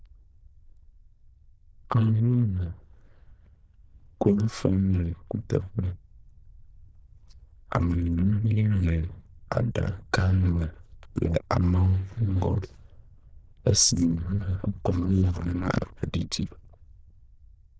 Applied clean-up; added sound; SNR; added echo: neural diffusion model UNIVERSE++.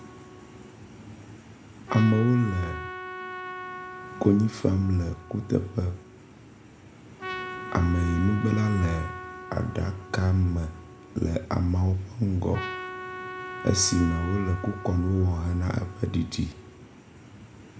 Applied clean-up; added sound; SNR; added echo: none; Trumpet; 13 dB; none.